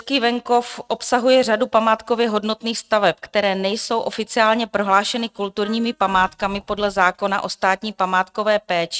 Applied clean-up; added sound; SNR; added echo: neural mask model RNNoise.